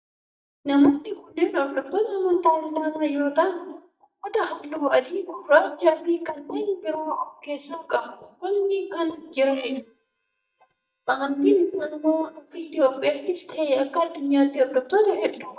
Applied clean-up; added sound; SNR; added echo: neural mask model DeepFilterNet 3.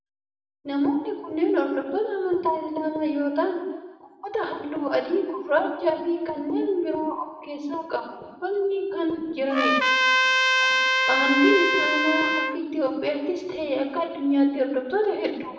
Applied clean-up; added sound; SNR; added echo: none; Trumpet; -3 dB; reverberation time 1.0 s.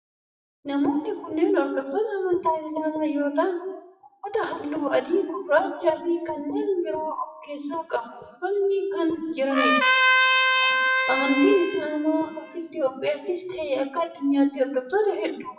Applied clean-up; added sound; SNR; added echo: classical method WPE with log-MMSE.